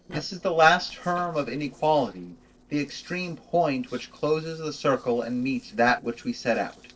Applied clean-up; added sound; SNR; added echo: neural separator model SepFormer DNS4.